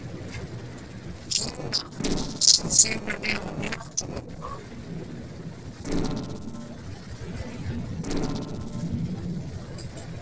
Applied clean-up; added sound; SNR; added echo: neural separator model SepFormer DNS4.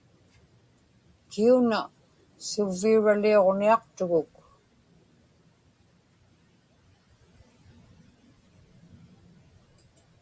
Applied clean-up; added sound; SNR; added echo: none; none; none; none.